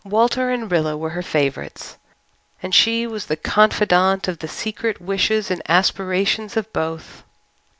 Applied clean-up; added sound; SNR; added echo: none; none; none; none.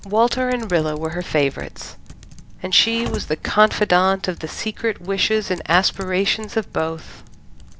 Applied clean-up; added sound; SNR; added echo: none; Typing; 15 dB; none.